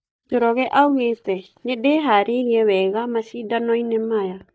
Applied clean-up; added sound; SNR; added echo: neural mask model DeepFilterNet 3.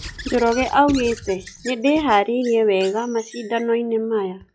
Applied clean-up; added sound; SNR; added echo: classical method log-MMSE.